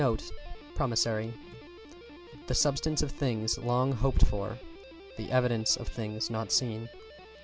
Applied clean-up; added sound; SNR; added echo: none; Guitar; 18 dB; none.